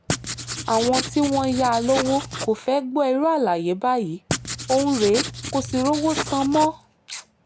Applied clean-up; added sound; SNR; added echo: none; Writing; 7 dB; none.